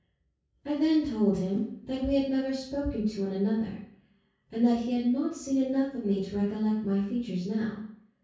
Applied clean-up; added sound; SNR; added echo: none; none; none; reverberation time 0.6 s.